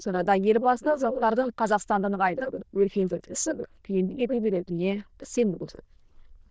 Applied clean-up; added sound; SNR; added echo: neural diffusion model UNIVERSE++.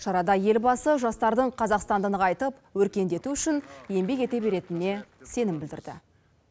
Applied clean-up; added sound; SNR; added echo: none; none; none; none.